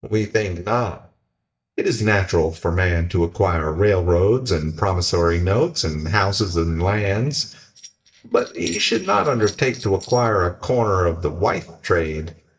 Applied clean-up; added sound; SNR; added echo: neural mask model DeepFilterNet 3.